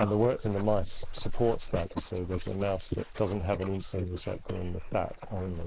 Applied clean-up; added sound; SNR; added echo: neural mask model Resemble Enhance denoiser.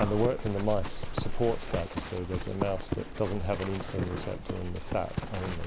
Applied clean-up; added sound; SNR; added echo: none; Livestock, farm animals, working animals; 2 dB; none.